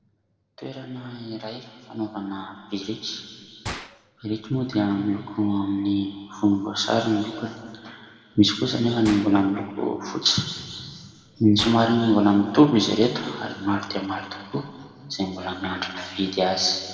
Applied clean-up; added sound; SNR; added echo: none; Gunshot, gunfire; 18 dB; reverberation time 2.2 s.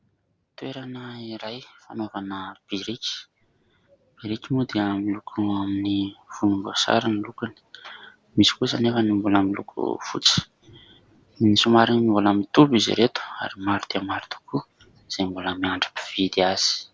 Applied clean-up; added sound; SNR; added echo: none; none; none; none.